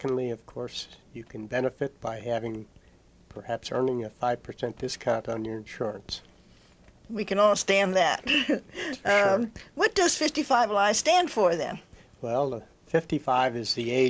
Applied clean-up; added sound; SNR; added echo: none; none; none; none.